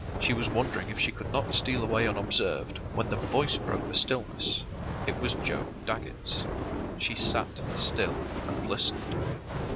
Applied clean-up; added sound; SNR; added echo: none; Fire; 3 dB; none.